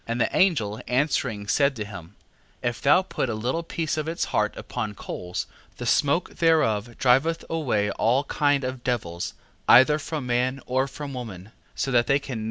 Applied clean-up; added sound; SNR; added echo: none; none; none; none.